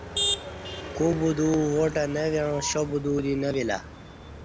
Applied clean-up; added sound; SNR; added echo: none; Motor vehicle (road); 8 dB; none.